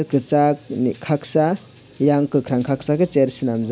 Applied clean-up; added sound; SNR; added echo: none; none; none; none.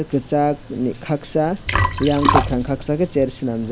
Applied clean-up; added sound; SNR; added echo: none; Liquid; 3 dB; none.